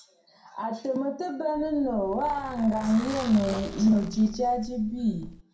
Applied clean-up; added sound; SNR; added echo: none; Zipper (clothing); 14 dB; reverberation time 0.5 s.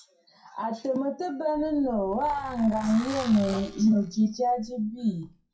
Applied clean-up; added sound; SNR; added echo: classical method WPE with log-MMSE.